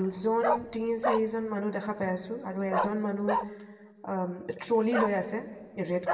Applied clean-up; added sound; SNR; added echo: none; Bark; 4 dB; reverberation time 2.4 s.